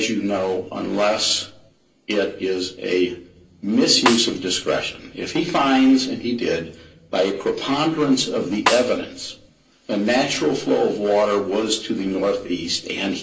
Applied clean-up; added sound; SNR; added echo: none; Snare drum; 3 dB; reverberation time 0.3 s.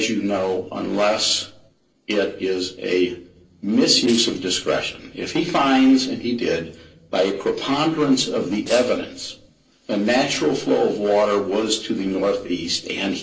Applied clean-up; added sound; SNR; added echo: neural separator model SepFormer DNS4.